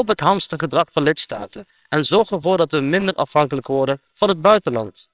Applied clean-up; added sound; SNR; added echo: neural separator model SepFormer WHAMR!.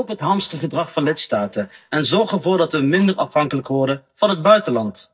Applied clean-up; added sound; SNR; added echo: neural mask model DeepFilterNet 3.